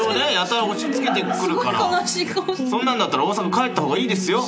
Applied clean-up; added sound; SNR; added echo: none; none; none; none.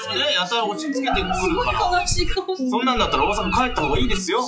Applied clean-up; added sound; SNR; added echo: classical method log-MMSE.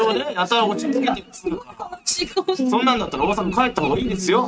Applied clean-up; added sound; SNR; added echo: neural mask model RNNoise.